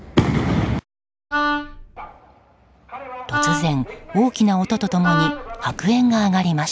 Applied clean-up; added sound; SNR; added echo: none; Wind instrument, woodwind instrument; 4 dB; none.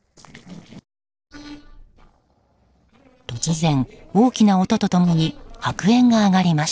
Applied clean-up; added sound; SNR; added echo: neural separator model SepFormer DNS4.